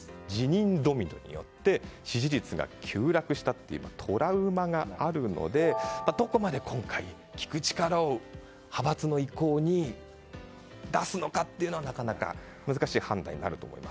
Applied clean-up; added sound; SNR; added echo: none; none; none; none.